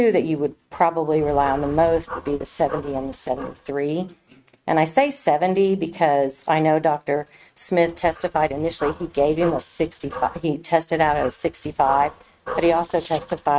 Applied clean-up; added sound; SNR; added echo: neural mask model RNNoise.